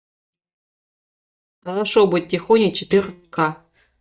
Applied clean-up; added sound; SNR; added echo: neural mask model DeepFilterNet 3.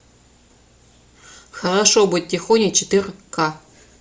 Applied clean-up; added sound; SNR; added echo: none; none; none; none.